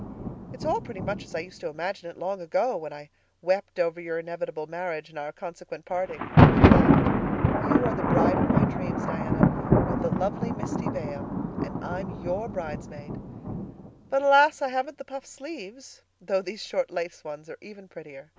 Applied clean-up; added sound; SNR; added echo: none; Thunder; -4 dB; none.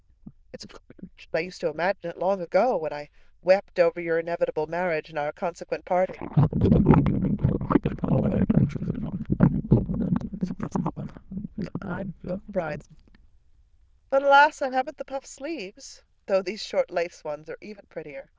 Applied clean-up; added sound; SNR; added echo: neural diffusion model UNIVERSE++.